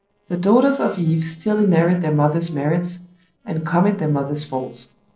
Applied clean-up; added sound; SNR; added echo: neural separator model SepFormer DNS4.